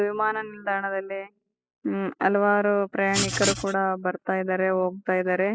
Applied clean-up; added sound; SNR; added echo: classical method spectral subtraction.